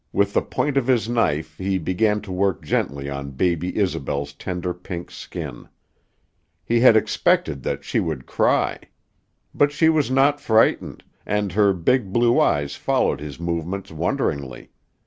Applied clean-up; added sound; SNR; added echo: none; none; none; none.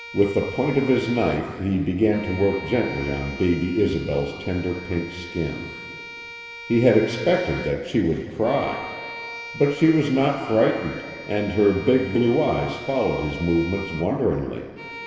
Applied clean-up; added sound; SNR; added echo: none; Bowed string instrument; 15 dB; reverberation time 2.2 s.